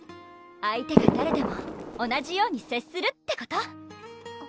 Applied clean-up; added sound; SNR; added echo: none; Fireworks; -4 dB; none.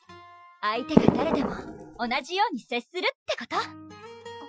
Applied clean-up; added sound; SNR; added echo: classical method Wiener filter.